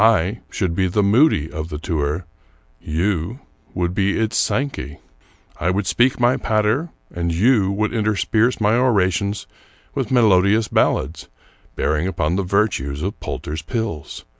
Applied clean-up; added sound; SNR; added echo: none; none; none; none.